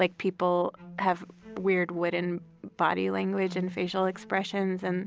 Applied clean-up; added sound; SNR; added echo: none; none; none; none.